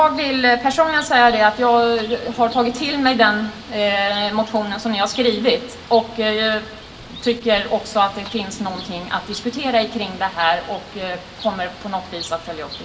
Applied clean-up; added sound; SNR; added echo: none; Bird; 16 dB; reverberation time 0.2 s.